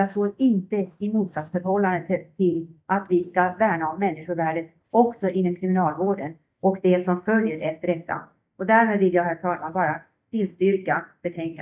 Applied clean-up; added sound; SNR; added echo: neural mask model DeepFilterNet 3.